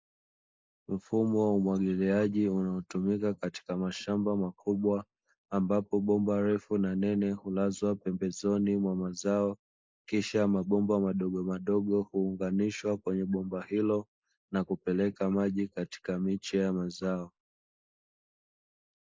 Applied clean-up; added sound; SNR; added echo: neural mask model Resemble Enhance denoiser.